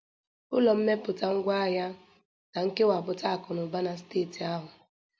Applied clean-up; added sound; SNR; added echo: none; none; none; none.